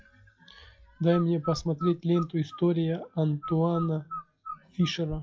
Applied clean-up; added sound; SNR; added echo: classical method log-MMSE.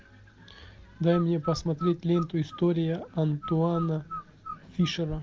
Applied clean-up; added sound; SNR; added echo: none; Bird; 14 dB; none.